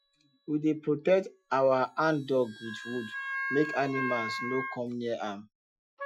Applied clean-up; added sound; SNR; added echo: classical method Wiener filter.